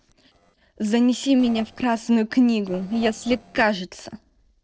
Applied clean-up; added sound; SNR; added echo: neural separator model SepFormer DNS4.